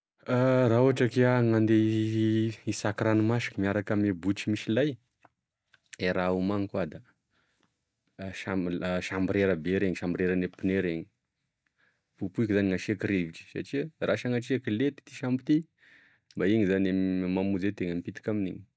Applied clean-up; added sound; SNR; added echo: none; none; none; none.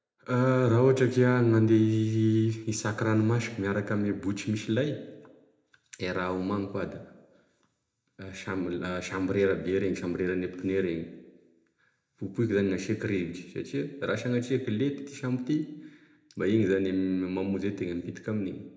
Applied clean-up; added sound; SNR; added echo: none; none; none; reverberation time 0.6 s.